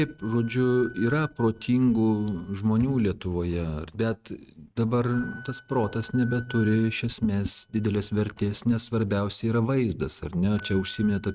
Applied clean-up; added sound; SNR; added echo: neural mask model RNNoise.